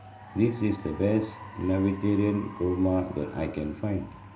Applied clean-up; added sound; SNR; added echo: none; Applause / Cheering; 19 dB; reverberation time 1.2 s.